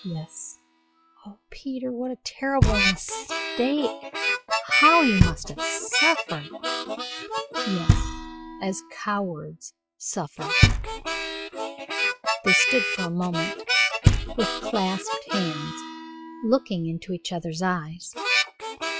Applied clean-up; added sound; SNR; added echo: classical method log-MMSE.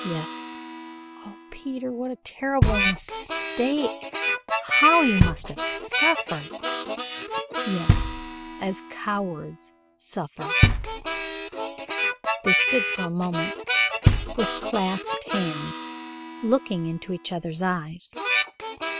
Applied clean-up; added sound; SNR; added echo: none; Harmonica + Knock; -3 dB; none.